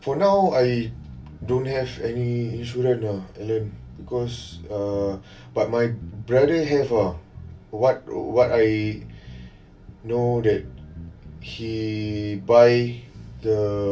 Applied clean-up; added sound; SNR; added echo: none; Bass guitar; 19 dB; reverberation time 0.2 s.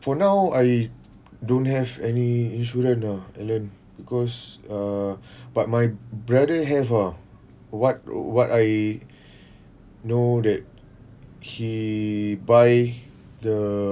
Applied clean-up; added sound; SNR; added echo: none; none; none; none.